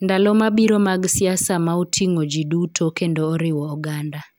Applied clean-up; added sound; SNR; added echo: none; none; none; none.